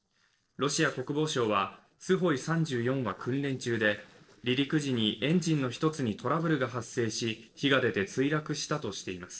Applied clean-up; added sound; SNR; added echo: neural separator model SepFormer DNS4.